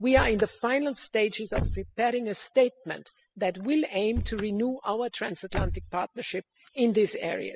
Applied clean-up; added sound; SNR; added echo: classical method spectral subtraction.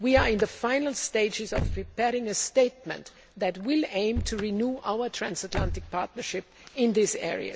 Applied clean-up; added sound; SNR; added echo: none; Slam / Car; 10 dB; none.